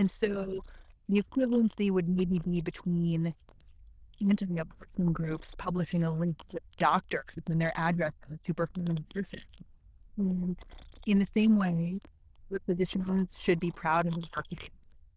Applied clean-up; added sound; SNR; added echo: neural diffusion model UNIVERSE++.